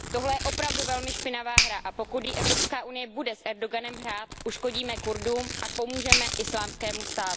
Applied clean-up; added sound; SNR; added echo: none; Finger snapping + Domestic sounds, home sounds; -1 dB; none.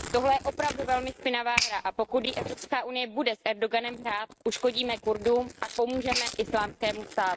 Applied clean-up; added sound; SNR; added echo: neural mask model RNNoise.